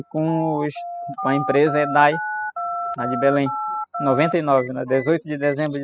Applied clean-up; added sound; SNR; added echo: classical method spectral subtraction.